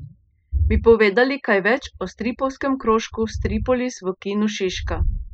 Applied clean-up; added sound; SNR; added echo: classical method spectral subtraction.